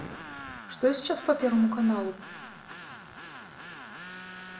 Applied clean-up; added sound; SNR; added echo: none; Tools; 12 dB; reverberation time 0.7 s.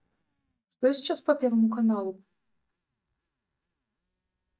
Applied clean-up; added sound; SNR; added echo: neural mask model DeepFilterNet 3.